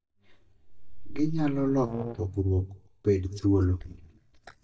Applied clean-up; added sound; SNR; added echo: neural mask model DeepFilterNet 3.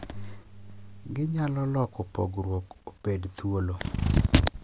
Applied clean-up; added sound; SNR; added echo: none; none; none; none.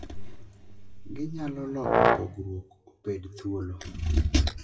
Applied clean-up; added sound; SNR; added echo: classical method WPE with log-MMSE.